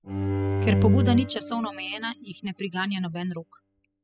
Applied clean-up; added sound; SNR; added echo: classical method spectral subtraction.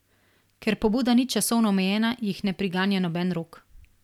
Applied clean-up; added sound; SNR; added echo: none; none; none; none.